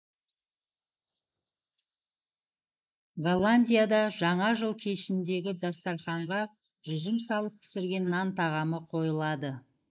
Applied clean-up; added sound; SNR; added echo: neural mask model Resemble Enhance denoiser.